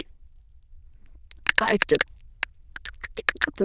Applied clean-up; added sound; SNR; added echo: neural diffusion model UNIVERSE++.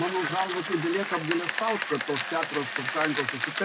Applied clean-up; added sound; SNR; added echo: none; Bicycle; 2 dB; none.